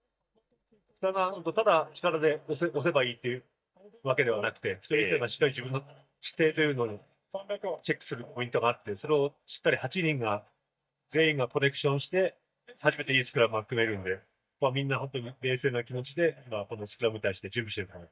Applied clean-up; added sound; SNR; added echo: neural mask model DeepFilterNet 3.